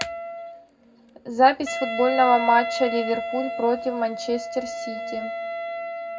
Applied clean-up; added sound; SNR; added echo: none; Wind instrument, woodwind instrument; 6 dB; reverberation time 0.3 s.